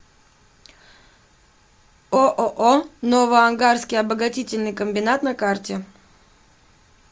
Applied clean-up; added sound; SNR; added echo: none; none; none; none.